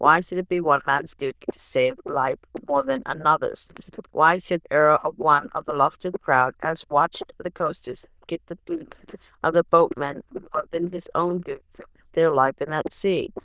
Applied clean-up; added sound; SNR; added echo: neural diffusion model UNIVERSE++.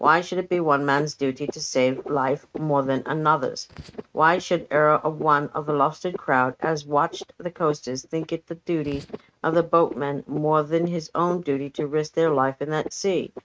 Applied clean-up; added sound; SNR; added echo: neural mask model RNNoise.